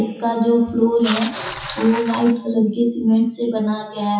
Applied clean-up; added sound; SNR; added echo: classical method WPE with log-MMSE.